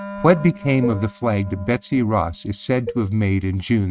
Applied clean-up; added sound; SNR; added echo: neural mask model RNNoise.